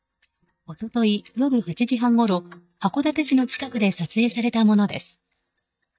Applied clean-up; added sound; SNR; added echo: neural mask model DeepFilterNet 3.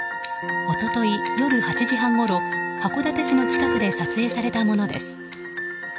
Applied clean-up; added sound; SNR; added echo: none; Electric guitar / Strum; 14 dB; none.